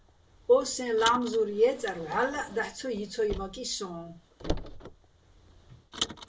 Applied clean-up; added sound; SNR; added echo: none; Car; 10 dB; reverberation time 0.2 s.